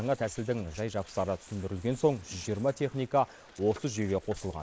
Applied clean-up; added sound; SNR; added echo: neural mask model Resemble Enhance denoiser.